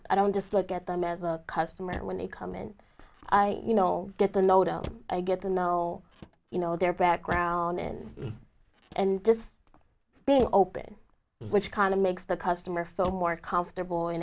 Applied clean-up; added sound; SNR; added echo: none; Motor vehicle (road); 20 dB; none.